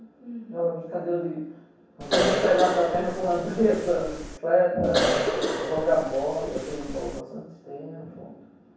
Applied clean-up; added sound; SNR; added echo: none; Cough; 2 dB; reverberation time 0.7 s.